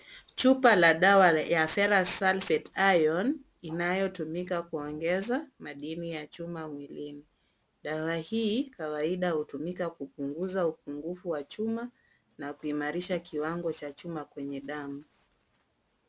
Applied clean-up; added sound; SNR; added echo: none; none; none; none.